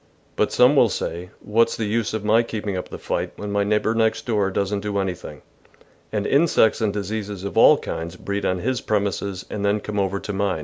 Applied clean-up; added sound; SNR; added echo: none; none; none; none.